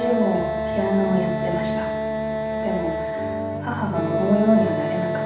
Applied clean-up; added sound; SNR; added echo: none; Wind instrument, woodwind instrument; 2 dB; reverberation time 0.8 s.